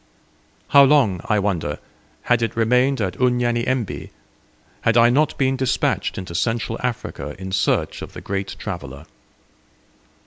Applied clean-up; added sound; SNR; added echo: none; none; none; none.